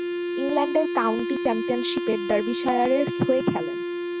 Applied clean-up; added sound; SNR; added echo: none; Wind instrument, woodwind instrument; 3 dB; none.